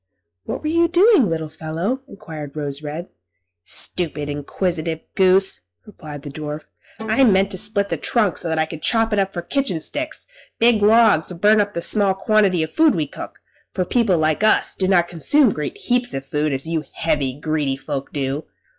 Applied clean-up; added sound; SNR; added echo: classical method log-MMSE.